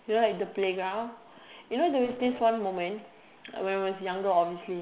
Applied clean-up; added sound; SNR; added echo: none; none; none; none.